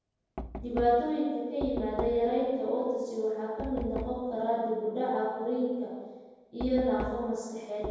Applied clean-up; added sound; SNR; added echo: none; Knock; 12 dB; reverberation time 1.2 s.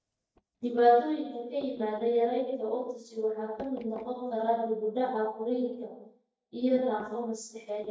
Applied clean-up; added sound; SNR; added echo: neural mask model DeepFilterNet 3.